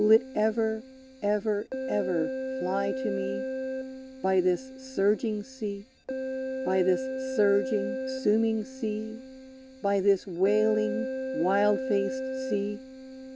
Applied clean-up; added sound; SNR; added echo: none; Keyboard (musical); 6 dB; none.